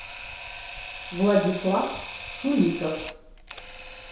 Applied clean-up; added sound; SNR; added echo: none; Camera; 11 dB; reverberation time 0.7 s.